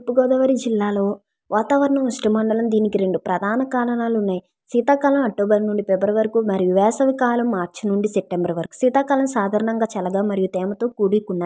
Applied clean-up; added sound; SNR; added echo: none; none; none; none.